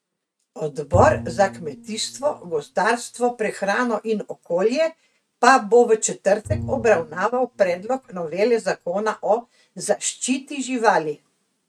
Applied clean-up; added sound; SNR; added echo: neural mask model RNNoise.